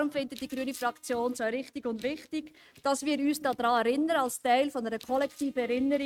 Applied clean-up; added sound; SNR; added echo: neural mask model RNNoise.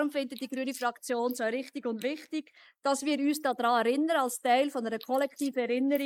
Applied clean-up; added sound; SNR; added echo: neural mask model Resemble Enhance denoiser.